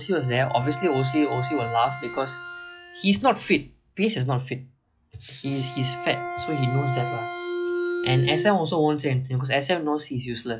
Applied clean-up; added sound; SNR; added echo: classical method log-MMSE.